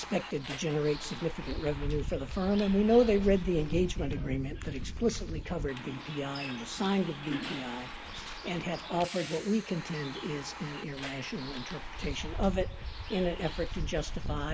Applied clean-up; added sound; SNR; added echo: none; Bus; 6 dB; none.